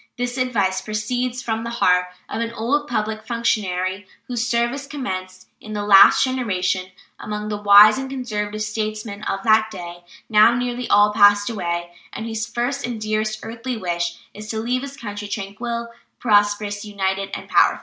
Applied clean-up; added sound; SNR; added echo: none; none; none; none.